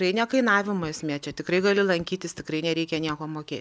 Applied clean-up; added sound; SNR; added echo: none; none; none; none.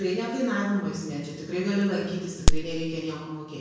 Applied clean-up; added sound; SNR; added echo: none; Crack; -4 dB; reverberation time 1.0 s.